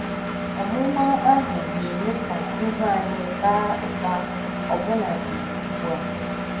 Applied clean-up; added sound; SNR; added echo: none; Engine; 3 dB; reverberation time 1.2 s.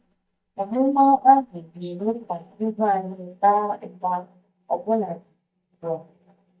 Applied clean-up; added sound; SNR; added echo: neural mask model DeepFilterNet 3.